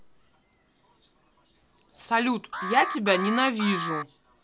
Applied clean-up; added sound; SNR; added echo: none; Alarm; 5 dB; none.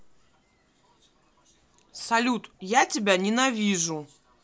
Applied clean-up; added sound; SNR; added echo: none; none; none; none.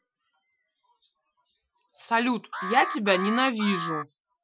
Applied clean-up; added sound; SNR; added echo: classical method Wiener filter.